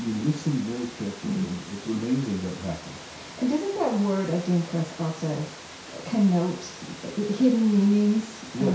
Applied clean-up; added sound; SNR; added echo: none; Water; 16 dB; reverberation time 0.6 s.